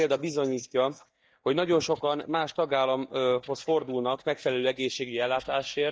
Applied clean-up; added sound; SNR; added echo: neural mask model DeepFilterNet 3.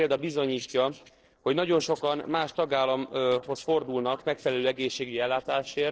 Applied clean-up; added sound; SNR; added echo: neural separator model SepFormer DNS4.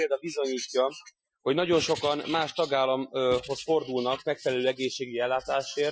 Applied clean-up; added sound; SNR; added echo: classical method Wiener filter.